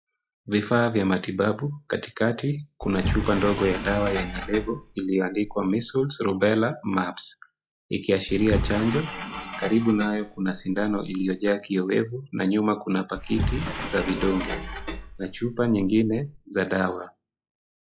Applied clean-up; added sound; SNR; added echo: classical method log-MMSE.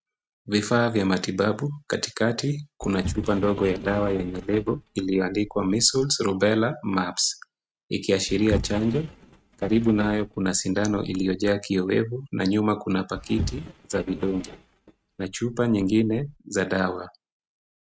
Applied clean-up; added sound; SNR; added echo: neural mask model RNNoise.